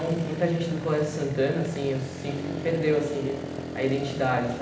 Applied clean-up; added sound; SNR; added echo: none; Motorcycle; 7 dB; reverberation time 0.8 s.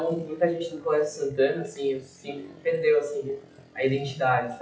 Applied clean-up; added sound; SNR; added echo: classical method WPE with log-MMSE.